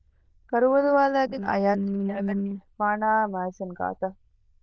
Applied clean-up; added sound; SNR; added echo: neural diffusion model UNIVERSE++.